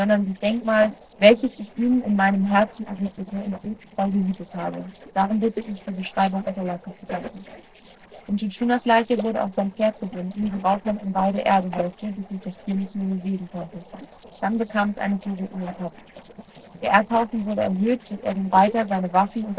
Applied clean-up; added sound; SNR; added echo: neural separator model SepFormer DNS4.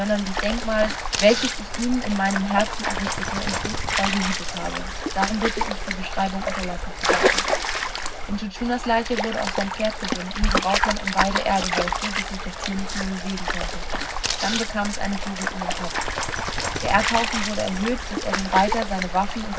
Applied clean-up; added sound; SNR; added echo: none; Stream; -1 dB; reverberation time 0.4 s.